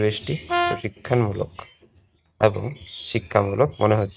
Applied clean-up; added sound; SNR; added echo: neural mask model RNNoise.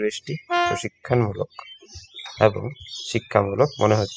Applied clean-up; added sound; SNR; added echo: classical method spectral subtraction.